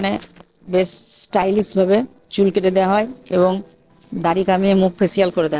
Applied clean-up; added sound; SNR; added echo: neural separator model SepFormer DNS4.